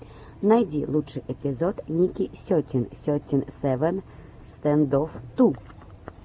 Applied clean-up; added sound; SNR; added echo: none; none; none; none.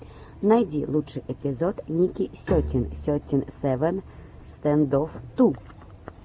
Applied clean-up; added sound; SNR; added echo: none; Bowed string instrument; 14 dB; none.